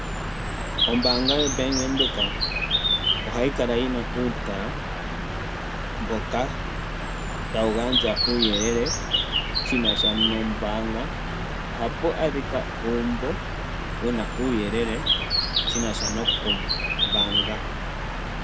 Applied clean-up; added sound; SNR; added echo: none; Bird; -2 dB; none.